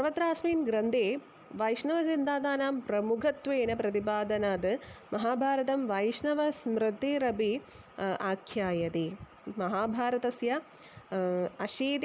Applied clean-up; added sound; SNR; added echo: none; none; none; none.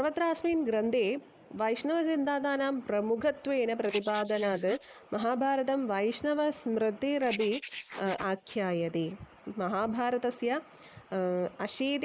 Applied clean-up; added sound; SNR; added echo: neural mask model Resemble Enhance denoiser.